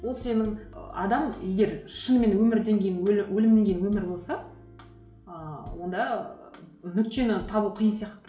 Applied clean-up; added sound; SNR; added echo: none; none; none; reverberation time 0.5 s.